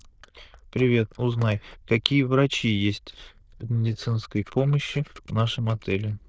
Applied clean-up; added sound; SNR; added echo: neural diffusion model UNIVERSE++.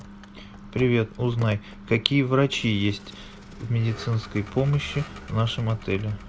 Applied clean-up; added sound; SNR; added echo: none; Vehicle; 18 dB; none.